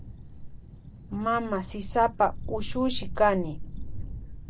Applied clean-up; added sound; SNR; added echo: none; Thunder; 5 dB; none.